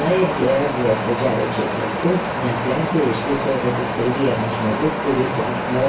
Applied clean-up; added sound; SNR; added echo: none; Wind; 2 dB; reverberation time 0.3 s.